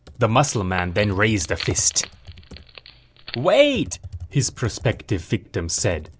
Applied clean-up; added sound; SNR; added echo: none; Computer keyboard + Wood; 15 dB; none.